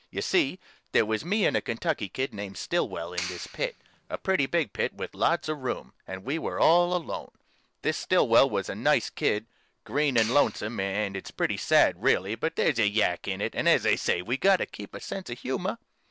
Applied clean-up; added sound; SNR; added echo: none; Clapping; 13 dB; none.